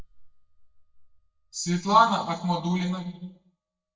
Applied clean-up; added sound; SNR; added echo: neural mask model DeepFilterNet 3.